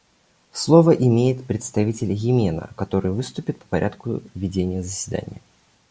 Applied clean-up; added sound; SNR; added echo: none; none; none; none.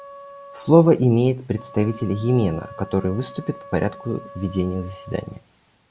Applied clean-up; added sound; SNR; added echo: none; Wind instrument, woodwind instrument; 20 dB; none.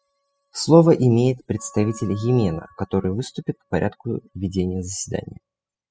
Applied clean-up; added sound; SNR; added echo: classical method spectral subtraction.